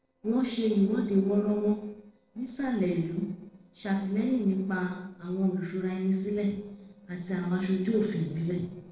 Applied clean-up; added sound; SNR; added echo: neural separator model SepFormer DNS4.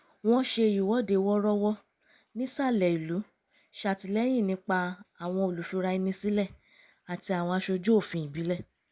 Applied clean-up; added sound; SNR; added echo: none; none; none; none.